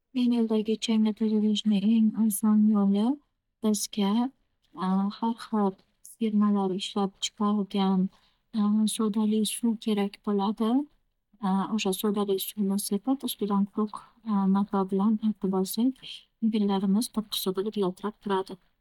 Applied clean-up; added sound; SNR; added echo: neural mask model DeepFilterNet 3.